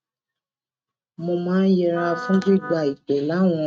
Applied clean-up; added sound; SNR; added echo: neural mask model RNNoise.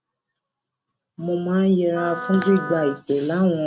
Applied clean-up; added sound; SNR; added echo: none; Wind instrument, woodwind instrument; 11 dB; none.